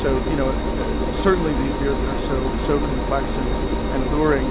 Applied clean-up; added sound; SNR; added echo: none; Engine; -2 dB; none.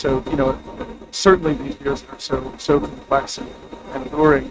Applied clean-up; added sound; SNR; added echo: neural mask model RNNoise.